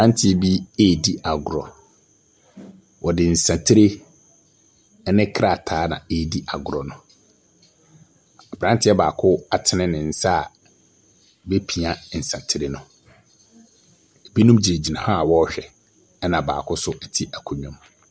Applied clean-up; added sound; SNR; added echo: none; none; none; none.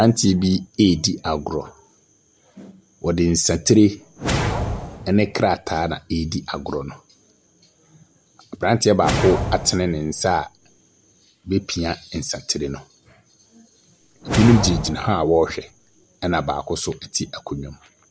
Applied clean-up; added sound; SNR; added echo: none; Whoosh, swoosh, swish; 5 dB; none.